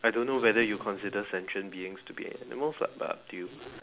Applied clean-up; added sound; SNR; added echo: none; none; none; none.